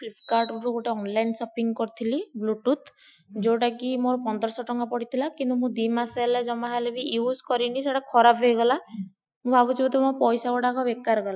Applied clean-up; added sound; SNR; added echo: classical method Wiener filter.